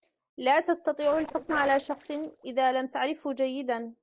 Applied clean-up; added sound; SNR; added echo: neural separator model SepFormer DNS4.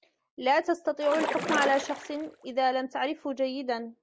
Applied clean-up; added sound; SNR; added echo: none; Splash, splatter; 4 dB; none.